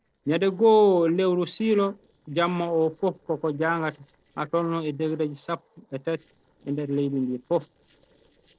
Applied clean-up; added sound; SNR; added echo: neural separator model SepFormer DNS4.